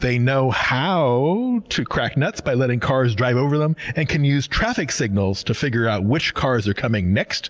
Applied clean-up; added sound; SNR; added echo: none; none; none; none.